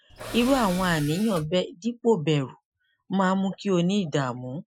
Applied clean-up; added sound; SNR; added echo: classical method Wiener filter.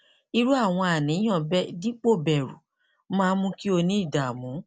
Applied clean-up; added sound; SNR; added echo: none; none; none; none.